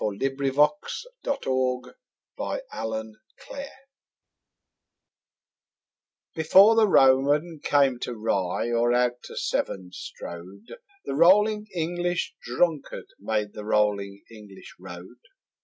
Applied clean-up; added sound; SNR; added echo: none; none; none; none.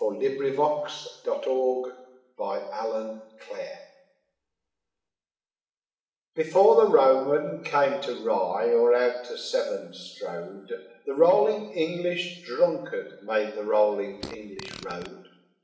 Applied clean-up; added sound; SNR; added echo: none; Fart; 16 dB; reverberation time 0.8 s.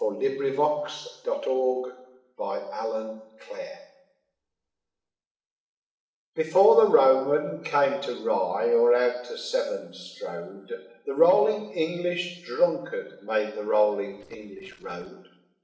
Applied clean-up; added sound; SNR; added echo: neural separator model SepFormer DNS4.